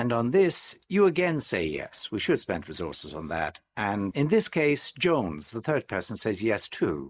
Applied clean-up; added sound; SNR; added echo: neural mask model Resemble Enhance denoiser.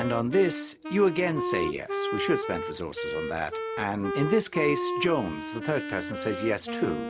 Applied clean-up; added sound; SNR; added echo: none; Wind instrument, woodwind instrument; 4 dB; none.